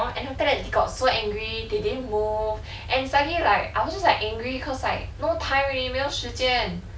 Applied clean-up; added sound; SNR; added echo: none; none; none; none.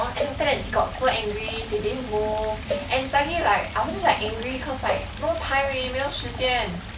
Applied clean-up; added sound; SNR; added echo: none; Cowbell + Stream; 9 dB; none.